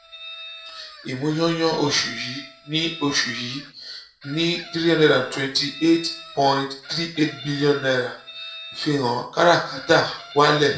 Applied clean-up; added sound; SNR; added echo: none; Chicken, rooster; 18 dB; reverberation time 0.4 s.